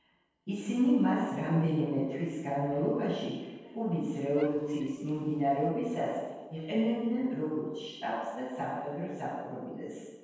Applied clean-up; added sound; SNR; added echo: neural separator model SepFormer DNS4.